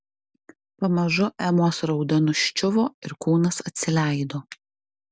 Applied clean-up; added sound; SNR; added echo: none; none; none; none.